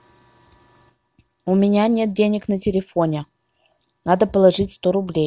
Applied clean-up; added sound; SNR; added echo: none; none; none; none.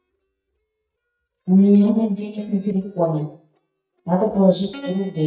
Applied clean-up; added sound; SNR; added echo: neural mask model DeepFilterNet 3.